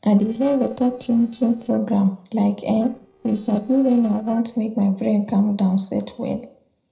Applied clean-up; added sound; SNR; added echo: neural separator model SepFormer DNS4.